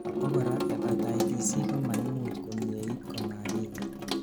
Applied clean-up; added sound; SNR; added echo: none; Sink (filling or washing) / Water tap, faucet; -4 dB; none.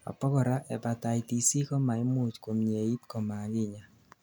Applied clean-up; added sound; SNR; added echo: none; none; none; none.